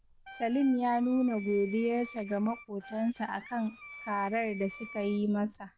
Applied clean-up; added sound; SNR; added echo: neural diffusion model UNIVERSE++.